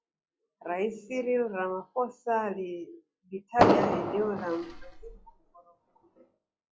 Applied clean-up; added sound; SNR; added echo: classical method log-MMSE.